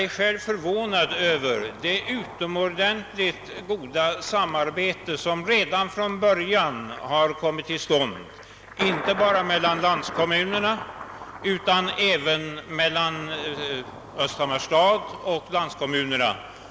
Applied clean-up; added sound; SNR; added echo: none; Thunder; 15 dB; none.